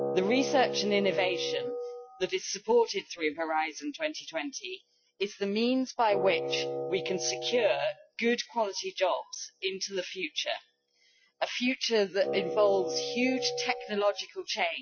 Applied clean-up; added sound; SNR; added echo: classical method Wiener filter.